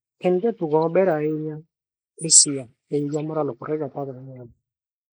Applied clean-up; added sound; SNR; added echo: neural mask model Resemble Enhance denoiser.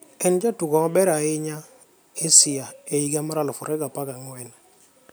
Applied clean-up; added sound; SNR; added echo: none; none; none; none.